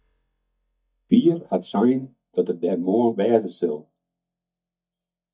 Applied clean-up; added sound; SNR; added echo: neural mask model DeepFilterNet 3.